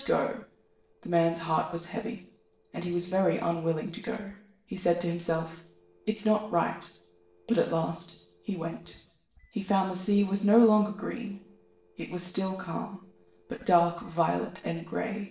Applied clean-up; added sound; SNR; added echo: neural separator model SepFormer DNS4.